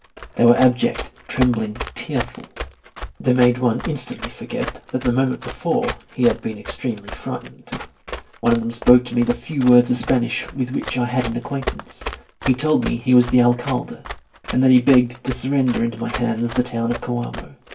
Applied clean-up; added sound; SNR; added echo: none; Run; 13 dB; reverberation time 0.2 s.